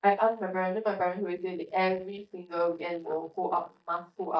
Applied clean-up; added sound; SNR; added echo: neural mask model DeepFilterNet 3.